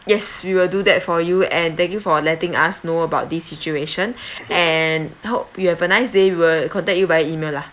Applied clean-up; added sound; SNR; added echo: neural mask model Resemble Enhance denoiser.